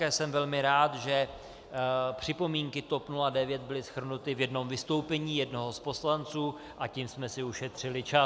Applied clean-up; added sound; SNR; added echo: none; none; none; none.